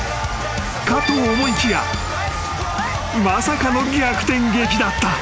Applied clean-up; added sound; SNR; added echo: none; none; none; none.